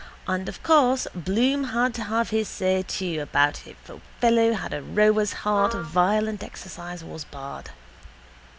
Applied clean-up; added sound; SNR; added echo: none; Wind instrument, woodwind instrument; 9 dB; none.